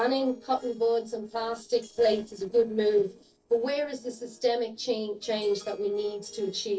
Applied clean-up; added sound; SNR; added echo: neural separator model SepFormer DNS4.